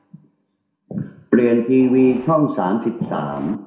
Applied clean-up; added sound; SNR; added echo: none; Train; 18 dB; reverberation time 0.6 s.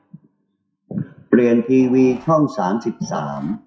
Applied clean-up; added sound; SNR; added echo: classical method WPE with log-MMSE.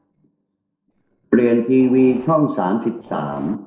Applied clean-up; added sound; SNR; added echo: neural separator model SepFormer DNS4.